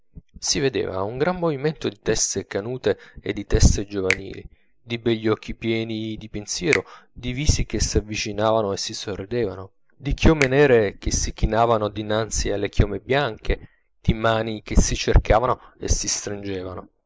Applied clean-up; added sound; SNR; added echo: neural mask model Resemble Enhance denoiser.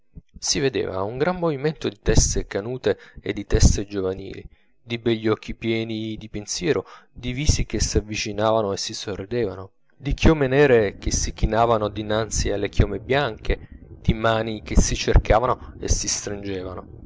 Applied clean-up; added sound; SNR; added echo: none; none; none; none.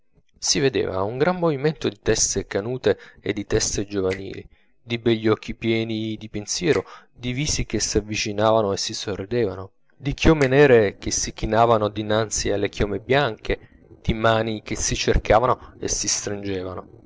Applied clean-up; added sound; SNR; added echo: neural separator model SepFormer DNS4.